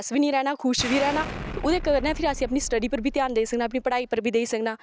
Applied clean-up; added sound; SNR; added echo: none; Explosion; 10 dB; none.